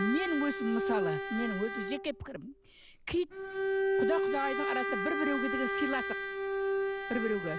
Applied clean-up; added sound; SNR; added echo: none; Bowed string instrument; -1 dB; none.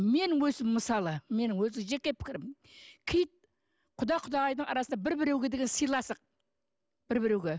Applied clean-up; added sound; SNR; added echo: none; none; none; none.